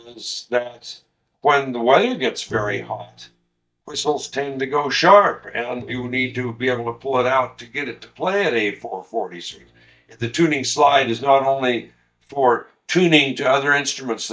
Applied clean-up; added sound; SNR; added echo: neural mask model DeepFilterNet 3.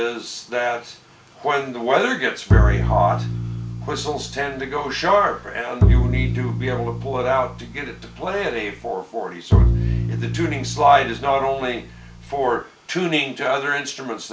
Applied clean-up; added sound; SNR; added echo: none; Bowed string instrument; -1 dB; none.